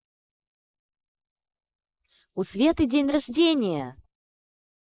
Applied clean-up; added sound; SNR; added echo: neural mask model Resemble Enhance denoiser.